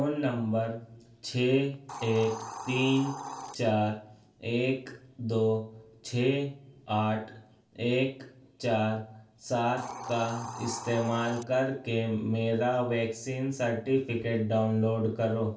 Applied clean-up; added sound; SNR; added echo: none; Hiss; 17 dB; reverberation time 0.3 s.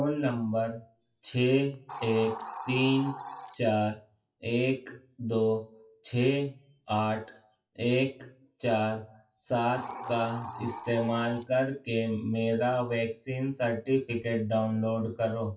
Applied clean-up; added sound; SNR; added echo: classical method WPE with log-MMSE.